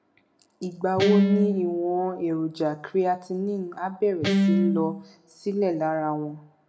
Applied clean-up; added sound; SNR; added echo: none; Guitar; -3 dB; reverberation time 0.6 s.